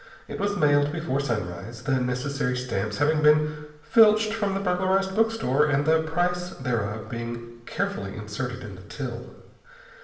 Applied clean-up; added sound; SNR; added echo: none; none; none; reverberation time 0.9 s.